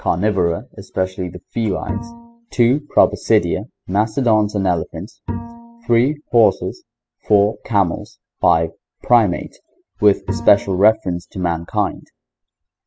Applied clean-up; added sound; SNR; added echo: classical method spectral subtraction.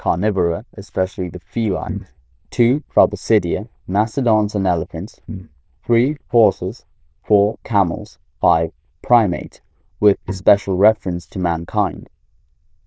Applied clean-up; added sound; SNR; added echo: neural diffusion model UNIVERSE++.